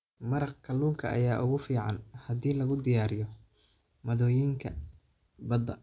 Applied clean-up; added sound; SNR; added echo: none; none; none; none.